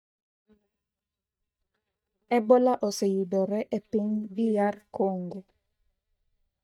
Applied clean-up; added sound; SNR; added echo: neural mask model DeepFilterNet 3.